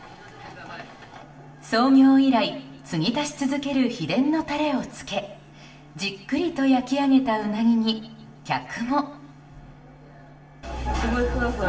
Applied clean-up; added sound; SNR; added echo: none; none; none; reverberation time 0.8 s.